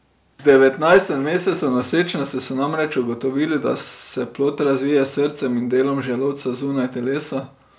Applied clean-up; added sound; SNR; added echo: none; none; none; none.